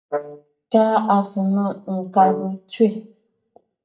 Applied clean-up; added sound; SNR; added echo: neural mask model DeepFilterNet 3.